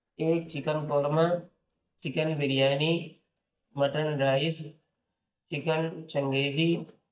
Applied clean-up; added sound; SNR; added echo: neural mask model DeepFilterNet 3.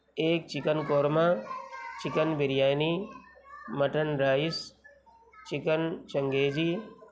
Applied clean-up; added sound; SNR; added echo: none; none; none; none.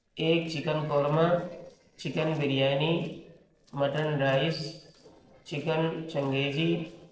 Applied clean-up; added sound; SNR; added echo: neural separator model SepFormer DNS4.